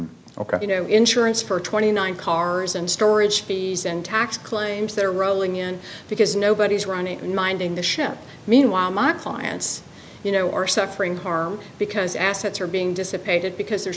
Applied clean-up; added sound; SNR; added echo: none; none; none; none.